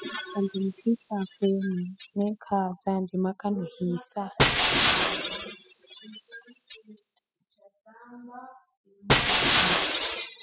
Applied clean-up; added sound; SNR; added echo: classical method spectral subtraction.